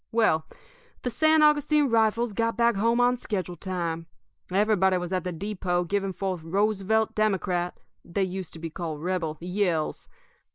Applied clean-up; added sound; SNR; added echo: neural mask model Resemble Enhance denoiser.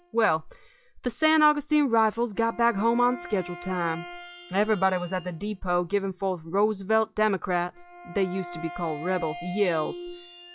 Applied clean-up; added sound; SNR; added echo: classical method log-MMSE.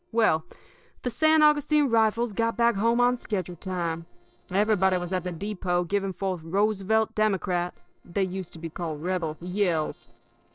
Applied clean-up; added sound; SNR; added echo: neural separator model SepFormer DNS4.